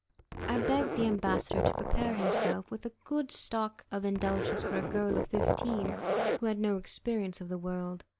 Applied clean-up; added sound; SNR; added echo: none; Zipper (clothing); 0 dB; none.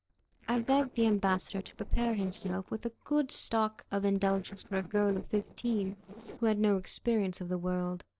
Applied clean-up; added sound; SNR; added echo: neural separator model SepFormer DNS4.